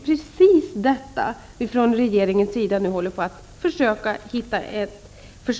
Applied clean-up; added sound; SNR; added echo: none; none; none; none.